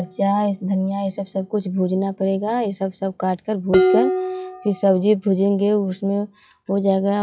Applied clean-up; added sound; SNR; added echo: classical method log-MMSE.